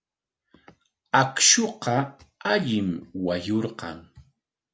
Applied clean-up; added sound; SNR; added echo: none; none; none; none.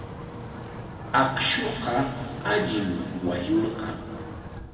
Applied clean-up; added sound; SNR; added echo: none; Wind; 11 dB; reverberation time 2.1 s.